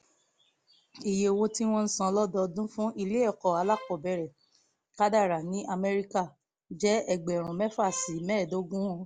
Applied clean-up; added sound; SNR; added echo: none; Bowed string instrument; 18 dB; none.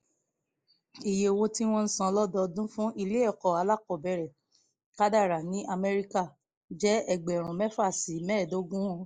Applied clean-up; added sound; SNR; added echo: neural mask model Resemble Enhance denoiser.